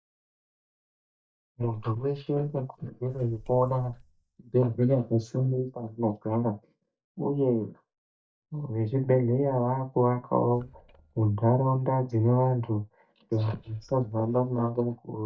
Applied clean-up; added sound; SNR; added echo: neural mask model DeepFilterNet 3.